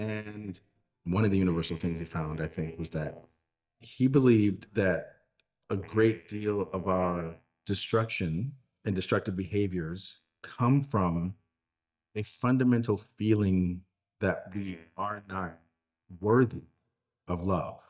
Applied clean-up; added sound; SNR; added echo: neural mask model DeepFilterNet 3.